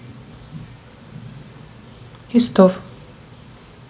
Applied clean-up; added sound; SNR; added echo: none; none; none; none.